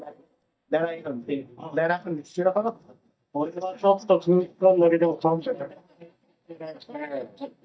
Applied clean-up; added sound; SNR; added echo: neural mask model DeepFilterNet 3.